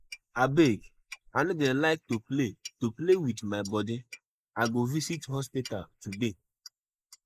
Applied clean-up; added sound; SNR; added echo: neural mask model Resemble Enhance denoiser.